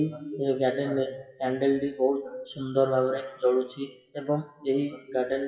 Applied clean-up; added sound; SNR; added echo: classical method WPE with log-MMSE.